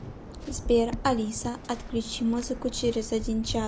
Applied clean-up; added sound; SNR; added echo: none; Waves, surf; 9 dB; none.